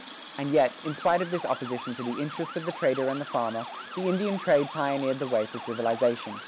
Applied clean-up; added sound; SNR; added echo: none; Motor vehicle (road) / Siren + Water tap, faucet; 11 dB; none.